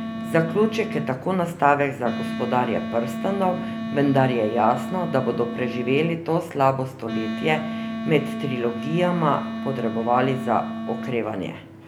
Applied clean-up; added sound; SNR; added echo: none; Wind instrument, woodwind instrument; 7 dB; none.